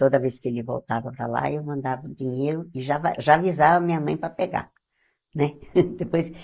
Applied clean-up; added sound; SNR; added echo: neural mask model Resemble Enhance denoiser.